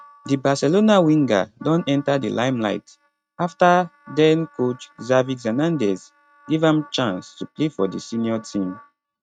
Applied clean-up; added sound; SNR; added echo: neural mask model RNNoise.